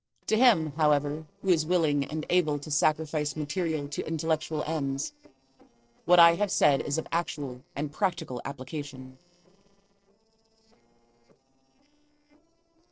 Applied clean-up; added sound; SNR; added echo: neural separator model SepFormer DNS4.